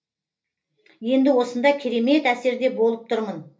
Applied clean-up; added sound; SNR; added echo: none; none; none; reverberation time 0.3 s.